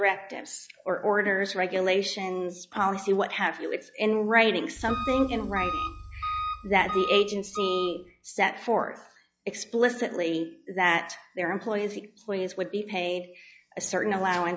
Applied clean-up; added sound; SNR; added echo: classical method log-MMSE.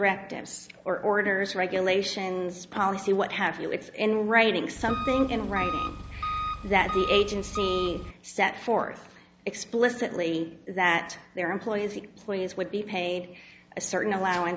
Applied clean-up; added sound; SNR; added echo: none; Engine; 5 dB; none.